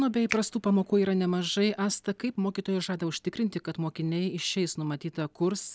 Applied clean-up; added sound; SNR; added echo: none; Finger snapping; 8 dB; none.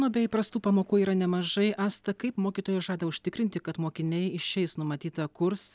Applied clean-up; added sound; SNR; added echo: none; none; none; none.